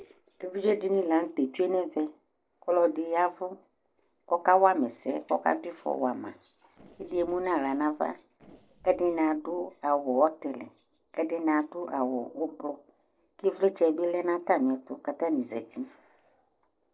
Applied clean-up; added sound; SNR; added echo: neural separator model SepFormer DNS4.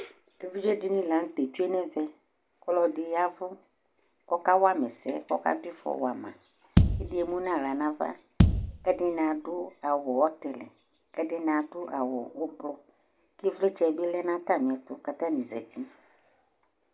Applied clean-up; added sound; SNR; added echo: none; Bass drum; -3 dB; none.